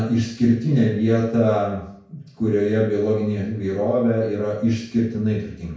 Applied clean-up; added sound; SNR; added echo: none; none; none; reverberation time 0.5 s.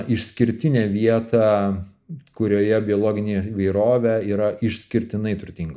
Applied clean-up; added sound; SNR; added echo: none; none; none; none.